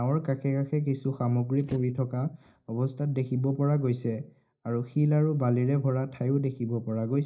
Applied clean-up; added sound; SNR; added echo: neural mask model DeepFilterNet 3.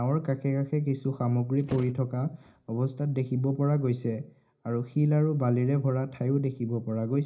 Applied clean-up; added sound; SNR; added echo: none; Thump, thud; 16 dB; reverberation time 0.4 s.